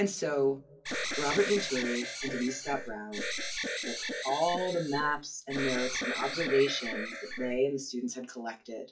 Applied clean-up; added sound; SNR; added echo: classical method WPE with log-MMSE.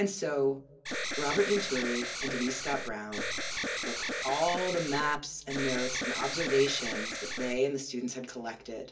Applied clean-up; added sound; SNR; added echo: none; Alarm; 2 dB; reverberation time 0.3 s.